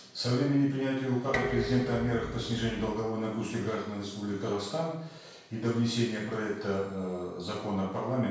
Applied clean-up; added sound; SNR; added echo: none; Dishes, pots, and pans; 7 dB; reverberation time 0.7 s.